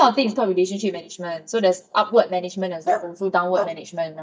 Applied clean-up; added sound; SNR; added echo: neural mask model DeepFilterNet 3.